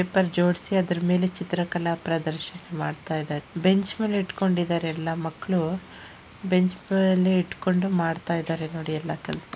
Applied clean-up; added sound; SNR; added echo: none; none; none; none.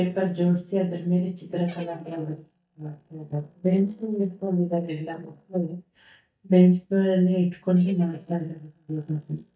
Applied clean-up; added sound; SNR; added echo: neural mask model DeepFilterNet 3.